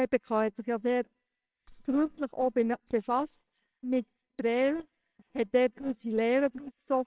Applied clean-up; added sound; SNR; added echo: neural separator model SepFormer WHAMR!.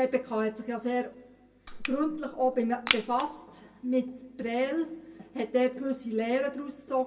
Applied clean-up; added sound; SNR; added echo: none; Crushing; 5 dB; reverberation time 0.2 s.